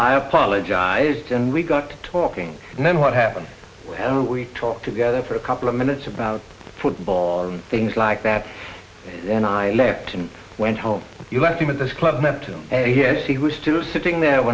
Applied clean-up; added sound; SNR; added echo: none; none; none; none.